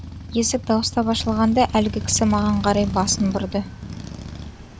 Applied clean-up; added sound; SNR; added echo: none; Motorcycle; 9 dB; none.